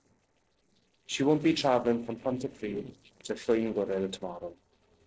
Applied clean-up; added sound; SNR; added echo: neural separator model SepFormer DNS4.